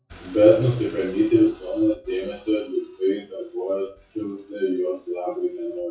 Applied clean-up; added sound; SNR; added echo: classical method WPE with log-MMSE.